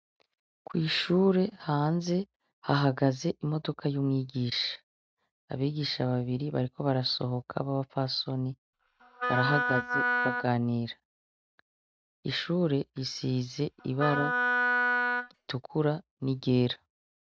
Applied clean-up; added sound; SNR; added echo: neural mask model RNNoise.